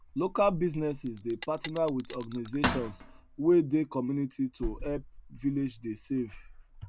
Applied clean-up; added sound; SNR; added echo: none; Bell; -2 dB; none.